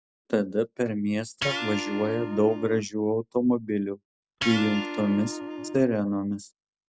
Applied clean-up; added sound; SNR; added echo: none; Electric guitar; 8 dB; none.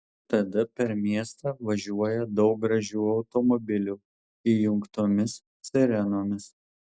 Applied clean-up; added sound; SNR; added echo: none; none; none; none.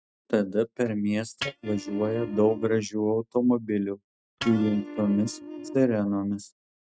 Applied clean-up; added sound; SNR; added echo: neural mask model RNNoise.